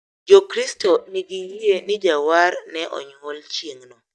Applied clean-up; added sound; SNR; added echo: neural mask model DeepFilterNet 3.